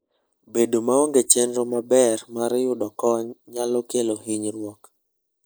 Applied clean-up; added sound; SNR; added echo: neural mask model Resemble Enhance denoiser.